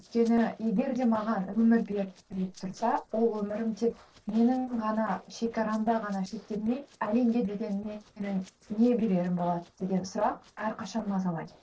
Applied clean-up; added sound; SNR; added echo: neural separator model SepFormer DNS4.